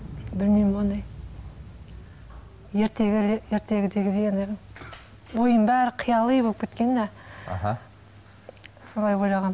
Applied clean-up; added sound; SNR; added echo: none; Explosion; 19 dB; none.